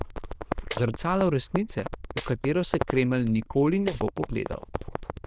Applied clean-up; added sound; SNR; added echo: neural diffusion model UNIVERSE++.